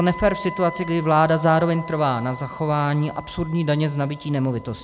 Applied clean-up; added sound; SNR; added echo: none; Wind instrument, woodwind instrument; 16 dB; none.